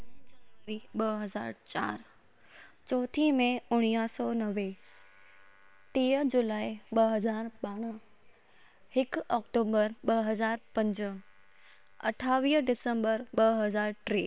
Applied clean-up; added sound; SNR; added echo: neural separator model SepFormer WHAM!.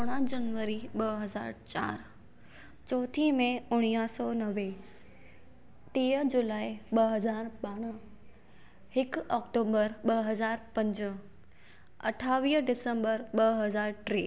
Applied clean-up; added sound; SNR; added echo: none; none; none; none.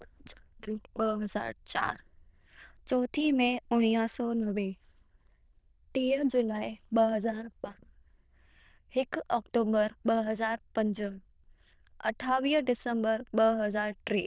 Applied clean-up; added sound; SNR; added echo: neural diffusion model UNIVERSE++.